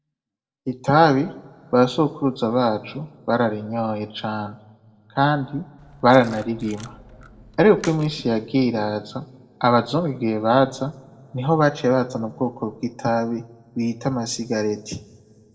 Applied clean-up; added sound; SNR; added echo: neural separator model SepFormer DNS4.